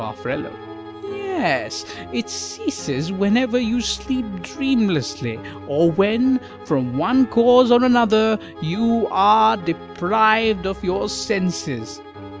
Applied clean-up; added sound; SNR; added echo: none; Piano + Bowed string instrument; 16 dB; none.